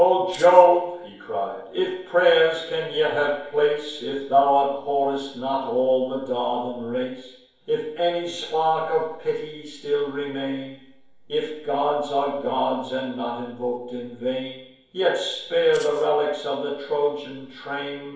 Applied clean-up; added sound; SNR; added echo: neural separator model SepFormer DNS4.